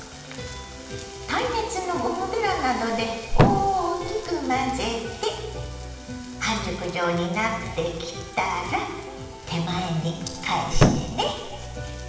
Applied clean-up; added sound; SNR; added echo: none; Thump, thud; -3 dB; reverberation time 1.2 s.